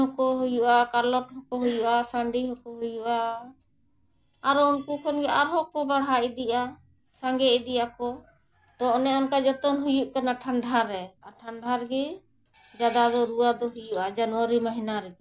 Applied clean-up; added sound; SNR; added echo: none; none; none; none.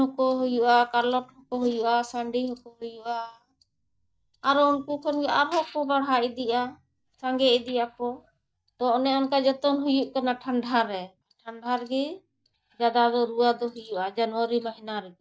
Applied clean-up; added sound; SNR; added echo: neural mask model DeepFilterNet 3.